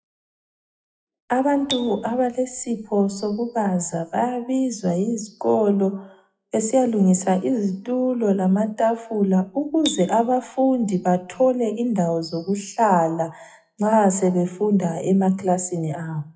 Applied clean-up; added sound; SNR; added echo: classical method WPE with log-MMSE.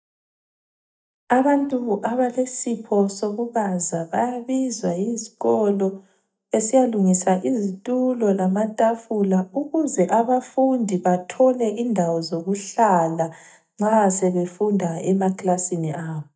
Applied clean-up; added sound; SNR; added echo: neural mask model DeepFilterNet 3.